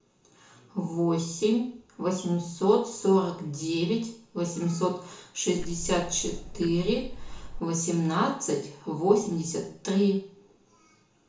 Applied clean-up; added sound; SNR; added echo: none; Tick-tock; 9 dB; reverberation time 0.6 s.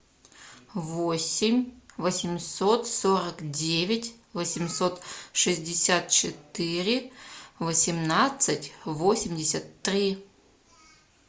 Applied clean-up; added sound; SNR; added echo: none; none; none; none.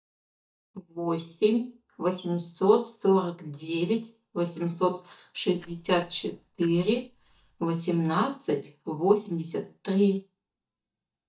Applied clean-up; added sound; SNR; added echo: neural mask model DeepFilterNet 3.